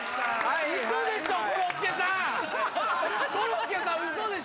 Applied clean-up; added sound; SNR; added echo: none; none; none; none.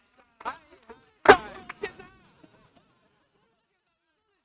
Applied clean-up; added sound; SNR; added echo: neural mask model RNNoise.